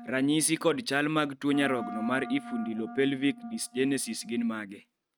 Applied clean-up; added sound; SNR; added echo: neural mask model RNNoise.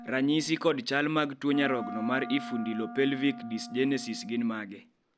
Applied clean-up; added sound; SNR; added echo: none; Wind instrument, woodwind instrument; 13 dB; none.